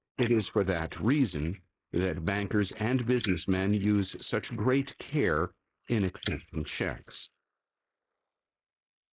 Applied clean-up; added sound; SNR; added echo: neural mask model Resemble Enhance denoiser.